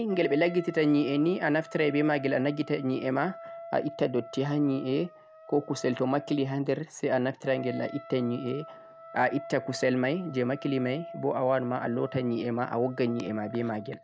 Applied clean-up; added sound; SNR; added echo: none; Wind instrument, woodwind instrument; 16 dB; none.